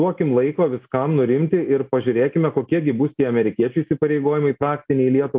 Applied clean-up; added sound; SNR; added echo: none; none; none; none.